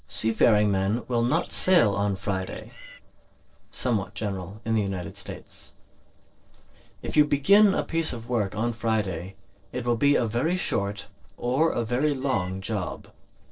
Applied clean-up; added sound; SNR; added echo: neural separator model SepFormer DNS4.